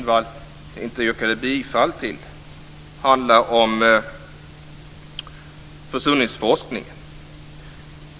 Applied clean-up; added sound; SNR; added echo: none; none; none; none.